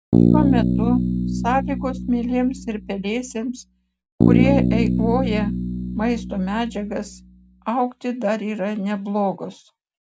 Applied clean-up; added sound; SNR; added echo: none; Bass guitar; -3 dB; none.